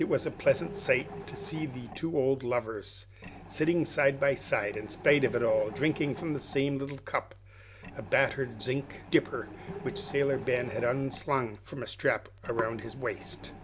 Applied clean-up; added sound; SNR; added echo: none; Mechanisms; 15 dB; none.